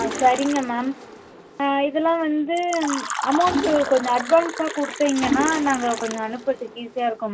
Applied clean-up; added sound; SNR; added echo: none; Fill (with liquid) + Mechanisms; 8 dB; none.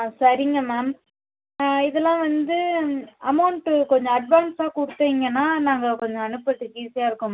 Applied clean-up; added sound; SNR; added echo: none; none; none; none.